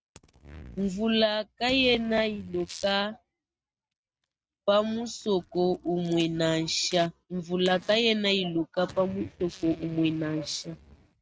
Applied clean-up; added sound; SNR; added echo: neural mask model RNNoise.